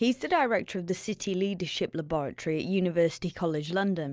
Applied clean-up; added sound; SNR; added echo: none; none; none; none.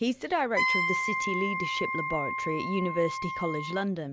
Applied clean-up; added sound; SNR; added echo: none; Wind instrument, woodwind instrument; 1 dB; none.